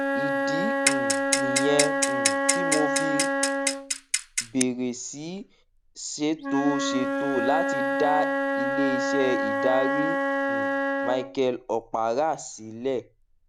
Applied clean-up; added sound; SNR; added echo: none; Wind instrument, woodwind instrument + Clock; -3 dB; none.